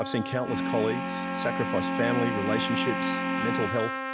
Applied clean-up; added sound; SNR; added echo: none; Trumpet + Organ; -1 dB; none.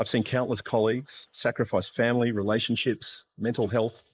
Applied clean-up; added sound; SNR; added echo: neural mask model Resemble Enhance denoiser.